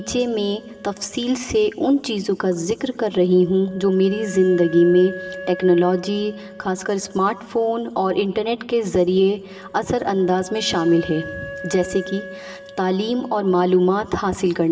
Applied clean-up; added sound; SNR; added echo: none; Wind instrument, woodwind instrument; 18 dB; reverberation time 1.4 s.